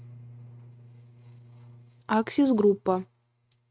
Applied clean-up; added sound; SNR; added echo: neural mask model RNNoise.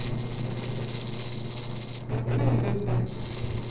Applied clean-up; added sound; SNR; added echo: neural separator model SepFormer DNS4.